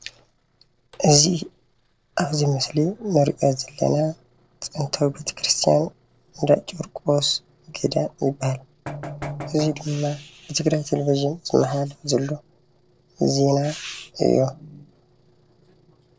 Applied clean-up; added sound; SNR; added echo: neural separator model SepFormer DNS4.